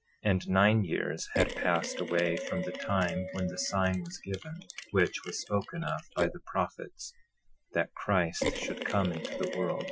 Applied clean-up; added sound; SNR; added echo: classical method Wiener filter.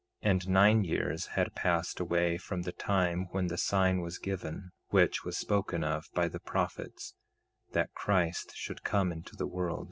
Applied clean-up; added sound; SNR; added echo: none; none; none; none.